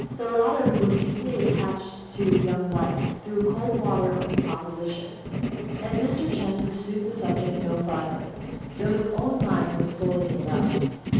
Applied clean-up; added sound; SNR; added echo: none; Writing; 1 dB; reverberation time 1.3 s.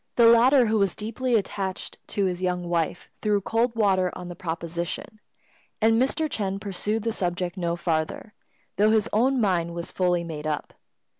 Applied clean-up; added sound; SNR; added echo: none; none; none; none.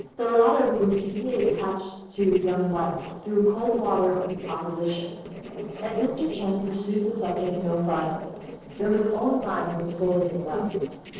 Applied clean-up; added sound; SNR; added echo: neural separator model SepFormer DNS4.